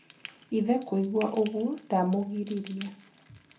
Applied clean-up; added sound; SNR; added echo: none; Frying (food); 19 dB; reverberation time 0.3 s.